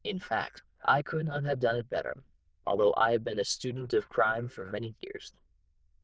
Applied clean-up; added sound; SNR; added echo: neural diffusion model UNIVERSE++.